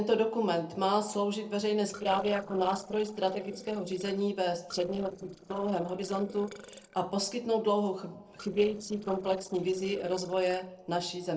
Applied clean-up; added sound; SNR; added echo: neural separator model SepFormer DNS4.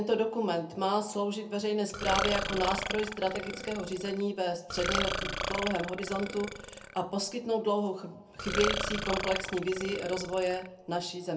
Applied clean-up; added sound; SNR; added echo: none; Burping, eructation; 4 dB; reverberation time 0.3 s.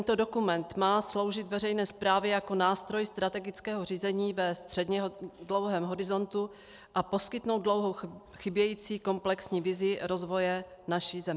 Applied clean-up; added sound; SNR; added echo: none; none; none; none.